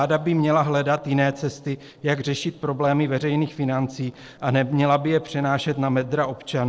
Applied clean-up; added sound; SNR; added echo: neural separator model SepFormer DNS4.